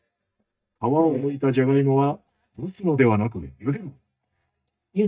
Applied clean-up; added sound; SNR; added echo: neural mask model DeepFilterNet 3.